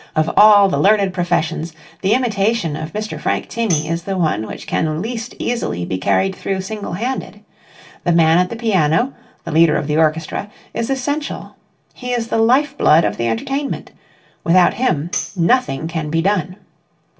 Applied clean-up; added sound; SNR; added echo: none; Tambourine; 14 dB; reverberation time 0.2 s.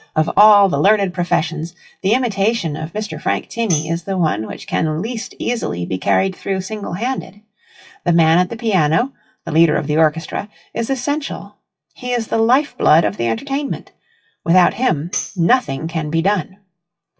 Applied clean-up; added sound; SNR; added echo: classical method WPE with log-MMSE.